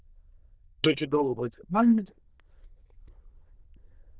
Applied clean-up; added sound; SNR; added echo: neural diffusion model UNIVERSE++.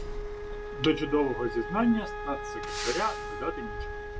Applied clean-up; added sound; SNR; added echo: none; Truck + Wind instrument, woodwind instrument; 5 dB; none.